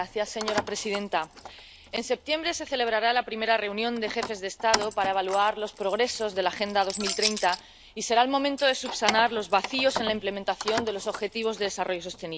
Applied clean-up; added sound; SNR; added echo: none; Keys jangling; 10 dB; none.